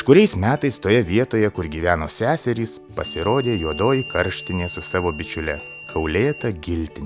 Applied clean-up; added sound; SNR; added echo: none; Harmonica; 14 dB; none.